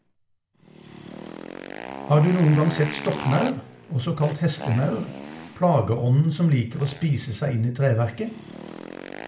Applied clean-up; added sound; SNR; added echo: none; Motorcycle; 13 dB; reverberation time 0.4 s.